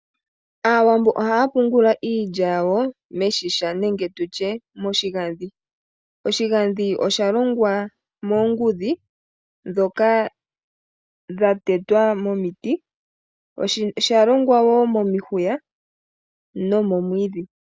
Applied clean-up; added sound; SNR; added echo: none; none; none; none.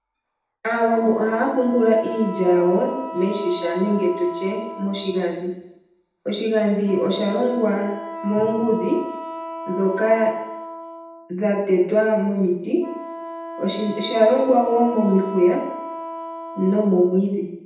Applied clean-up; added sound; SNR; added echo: none; Wind instrument, woodwind instrument; 13 dB; reverberation time 0.8 s.